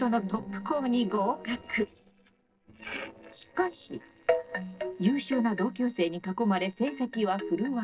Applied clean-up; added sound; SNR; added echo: neural separator model SepFormer DNS4.